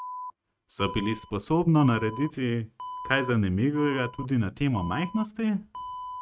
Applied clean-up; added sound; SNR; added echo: neural mask model RNNoise.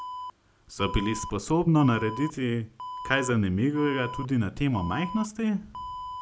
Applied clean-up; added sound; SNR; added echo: none; Alarm; 12 dB; none.